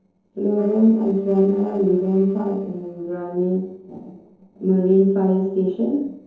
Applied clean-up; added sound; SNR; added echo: neural separator model SepFormer DNS4.